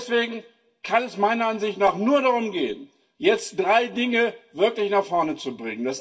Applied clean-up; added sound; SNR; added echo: none; none; none; reverberation time 0.1 s.